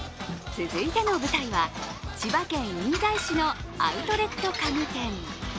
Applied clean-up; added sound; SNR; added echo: none; Snare drum; 16 dB; none.